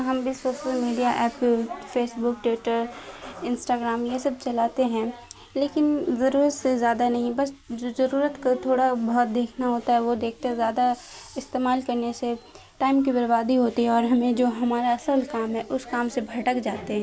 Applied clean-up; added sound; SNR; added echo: none; none; none; none.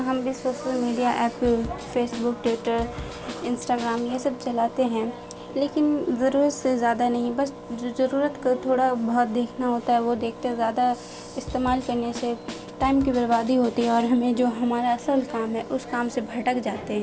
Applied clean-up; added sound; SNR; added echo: none; Engine + Drum kit; 14 dB; none.